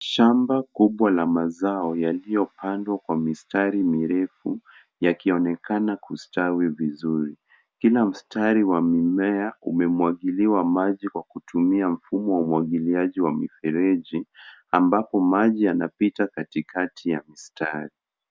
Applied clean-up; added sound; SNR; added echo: none; none; none; none.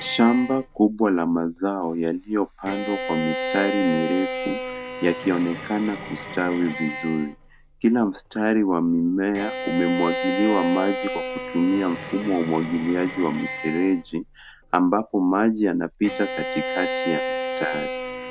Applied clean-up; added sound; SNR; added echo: none; Bowed string instrument; 8 dB; none.